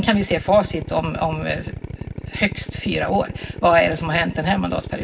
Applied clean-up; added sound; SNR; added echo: none; Drill; 10 dB; reverberation time 0.4 s.